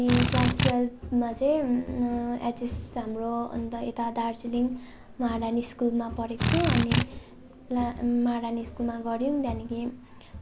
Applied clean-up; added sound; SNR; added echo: none; Drill; -5 dB; none.